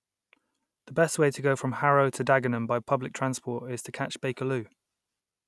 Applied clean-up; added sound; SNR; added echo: none; none; none; none.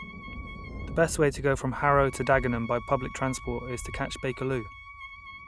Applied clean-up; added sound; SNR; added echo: none; Thunder + Wind instrument, woodwind instrument; 11 dB; none.